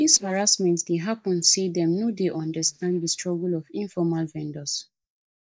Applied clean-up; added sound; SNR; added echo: neural mask model DeepFilterNet 3.